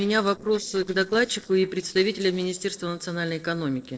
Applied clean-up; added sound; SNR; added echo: neural separator model SepFormer DNS4.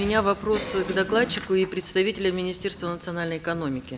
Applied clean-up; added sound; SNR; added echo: none; none; none; none.